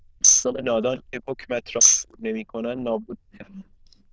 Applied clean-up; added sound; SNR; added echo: neural diffusion model UNIVERSE++.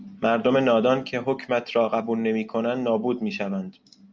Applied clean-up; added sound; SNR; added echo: none; none; none; none.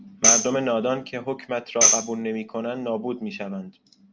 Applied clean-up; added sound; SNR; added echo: none; Tambourine; -3 dB; none.